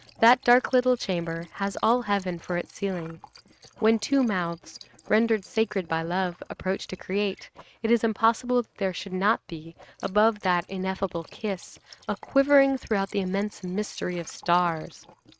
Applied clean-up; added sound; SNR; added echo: neural mask model RNNoise.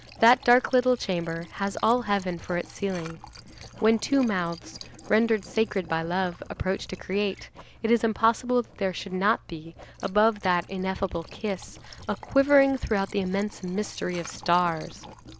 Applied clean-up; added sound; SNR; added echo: none; Writing + Liquid; 20 dB; none.